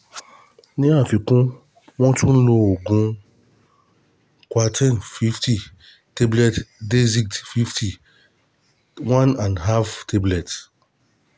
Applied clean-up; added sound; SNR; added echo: none; none; none; none.